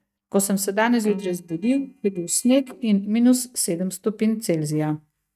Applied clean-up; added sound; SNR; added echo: neural mask model DeepFilterNet 3.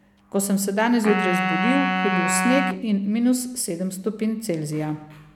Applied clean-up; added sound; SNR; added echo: none; Wind instrument, woodwind instrument; 2 dB; none.